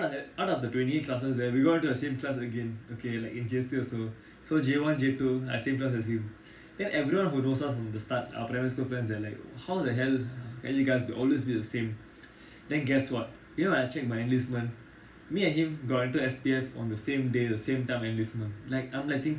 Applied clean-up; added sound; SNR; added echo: none; none; none; reverberation time 0.4 s.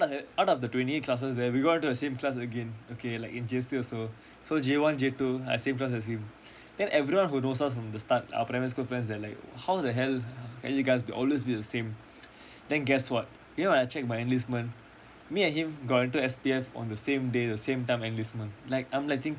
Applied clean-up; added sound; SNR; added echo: none; none; none; none.